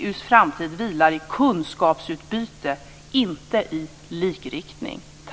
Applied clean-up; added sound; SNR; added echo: none; none; none; none.